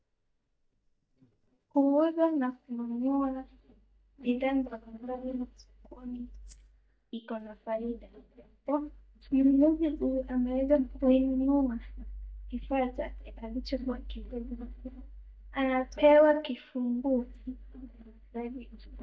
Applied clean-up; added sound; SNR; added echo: neural mask model DeepFilterNet 3.